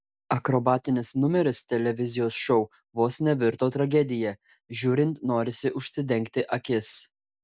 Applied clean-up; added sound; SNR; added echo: none; none; none; none.